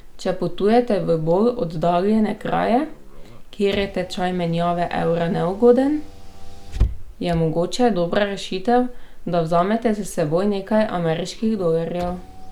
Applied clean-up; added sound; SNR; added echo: none; Engine / Car; 10 dB; none.